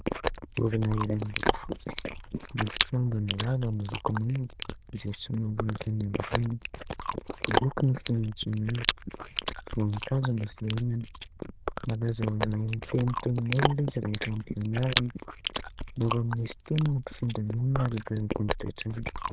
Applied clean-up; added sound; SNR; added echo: neural diffusion model UNIVERSE++.